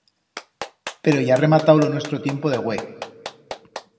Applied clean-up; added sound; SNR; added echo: none; Clapping; 15 dB; reverberation time 1.4 s.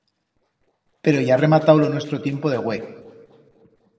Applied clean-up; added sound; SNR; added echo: neural separator model SepFormer DNS4.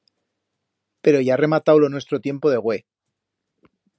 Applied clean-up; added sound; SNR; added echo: none; none; none; none.